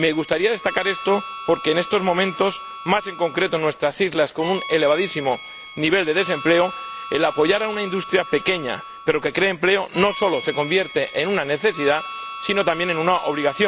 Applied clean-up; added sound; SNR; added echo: none; Harmonica; 12 dB; none.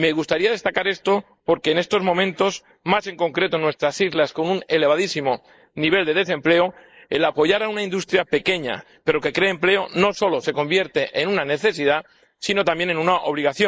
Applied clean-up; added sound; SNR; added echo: neural mask model Resemble Enhance denoiser.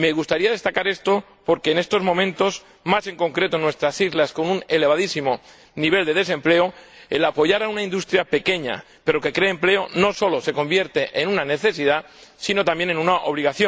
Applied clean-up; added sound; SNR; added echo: none; none; none; none.